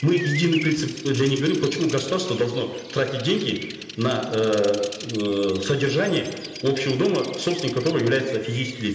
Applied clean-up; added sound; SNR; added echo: none; Bird vocalization, bird call, bird song; 14 dB; reverberation time 1.4 s.